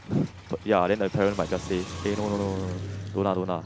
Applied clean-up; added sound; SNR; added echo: none; Car; 10 dB; none.